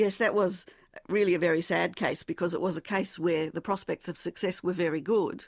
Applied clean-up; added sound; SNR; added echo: none; none; none; none.